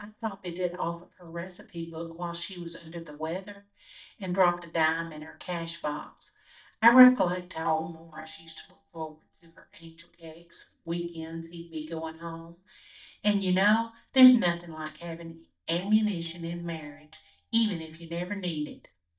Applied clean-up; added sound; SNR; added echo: neural mask model DeepFilterNet 3.